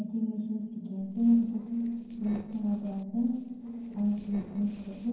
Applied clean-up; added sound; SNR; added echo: neural separator model SepFormer DNS4.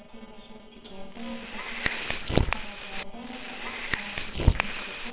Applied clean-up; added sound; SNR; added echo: neural separator model SepFormer WHAMR!.